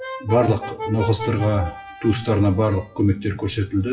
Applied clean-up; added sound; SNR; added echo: classical method WPE with log-MMSE.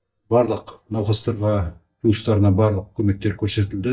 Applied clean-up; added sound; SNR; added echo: neural mask model DeepFilterNet 3.